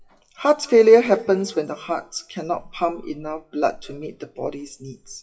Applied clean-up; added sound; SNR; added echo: classical method WPE with log-MMSE.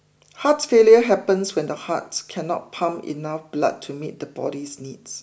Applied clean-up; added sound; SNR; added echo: none; none; none; none.